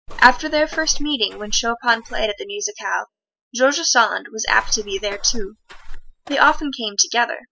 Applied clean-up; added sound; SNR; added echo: classical method spectral subtraction.